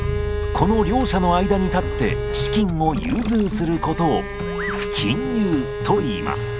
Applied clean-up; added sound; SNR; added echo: none; Bowed string instrument + Bass guitar; 5 dB; none.